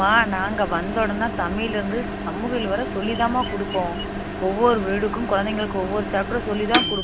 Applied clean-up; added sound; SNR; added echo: none; Microwave oven; 4 dB; none.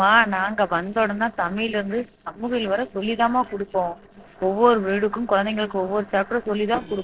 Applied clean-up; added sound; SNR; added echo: neural separator model SepFormer DNS4.